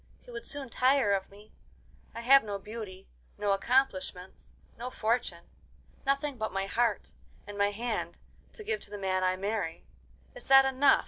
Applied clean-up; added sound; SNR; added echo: none; none; none; none.